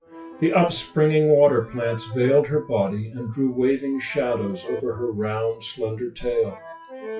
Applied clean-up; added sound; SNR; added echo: classical method WPE with log-MMSE.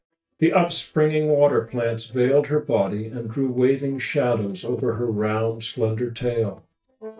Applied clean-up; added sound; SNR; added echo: neural mask model DeepFilterNet 3.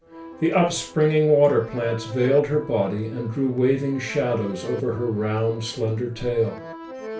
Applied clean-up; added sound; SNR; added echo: none; Accordion; 15 dB; reverberation time 0.3 s.